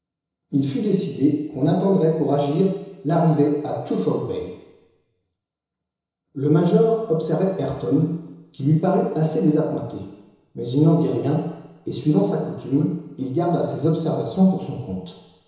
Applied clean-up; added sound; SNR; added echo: none; none; none; reverberation time 1.0 s.